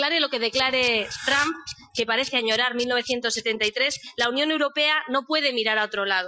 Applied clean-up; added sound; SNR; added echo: classical method Wiener filter.